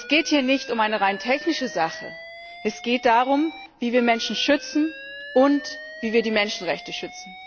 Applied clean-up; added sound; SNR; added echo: none; Alarm; 16 dB; none.